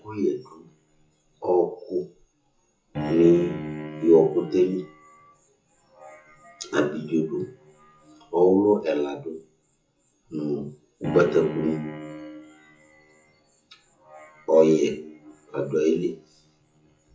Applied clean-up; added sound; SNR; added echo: classical method WPE with log-MMSE.